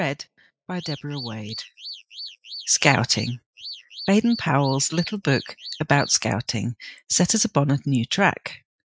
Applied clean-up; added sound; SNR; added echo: classical method Wiener filter.